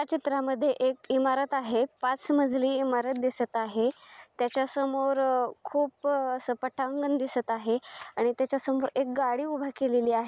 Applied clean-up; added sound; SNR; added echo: none; none; none; none.